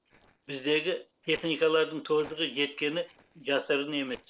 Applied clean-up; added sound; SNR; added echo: neural separator model SepFormer DNS4.